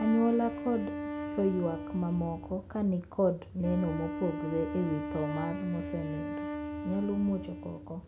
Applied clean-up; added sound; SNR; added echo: none; Wind instrument, woodwind instrument; 7 dB; none.